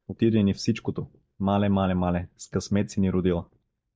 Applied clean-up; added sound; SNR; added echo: neural mask model DeepFilterNet 3.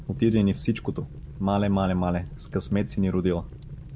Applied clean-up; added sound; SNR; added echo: none; Fire; 13 dB; none.